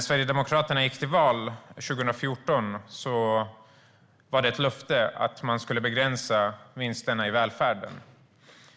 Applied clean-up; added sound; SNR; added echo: none; none; none; none.